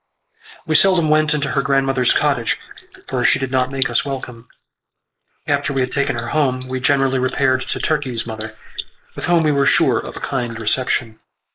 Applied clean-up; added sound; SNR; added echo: neural mask model Resemble Enhance denoiser.